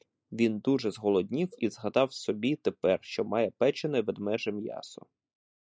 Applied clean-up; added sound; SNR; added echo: neural mask model Resemble Enhance denoiser.